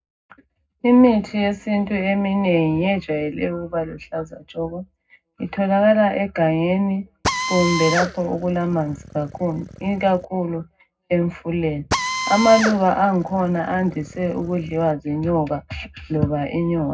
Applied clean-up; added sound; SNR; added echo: none; Drill; 7 dB; reverberation time 0.3 s.